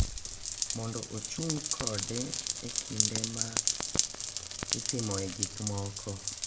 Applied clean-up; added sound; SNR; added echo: none; Rain; -5 dB; reverberation time 0.5 s.